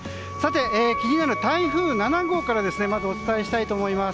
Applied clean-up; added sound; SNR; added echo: none; Wind instrument, woodwind instrument; 7 dB; none.